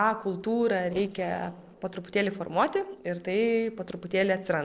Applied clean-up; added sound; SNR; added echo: neural separator model SepFormer DNS4.